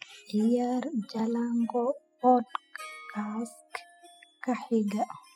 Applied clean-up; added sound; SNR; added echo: classical method spectral subtraction.